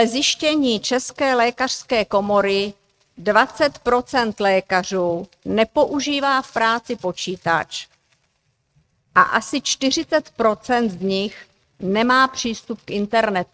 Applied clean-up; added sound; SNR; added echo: neural mask model RNNoise.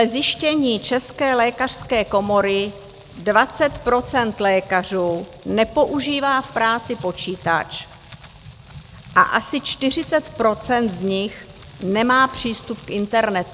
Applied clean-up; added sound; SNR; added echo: none; Rain; 19 dB; none.